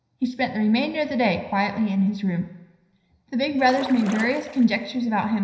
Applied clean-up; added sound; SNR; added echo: none; Splash, splatter; 14 dB; reverberation time 0.9 s.